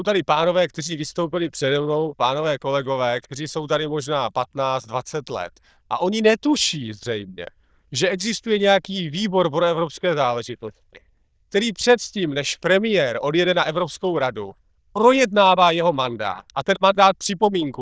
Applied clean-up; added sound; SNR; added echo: neural diffusion model UNIVERSE++.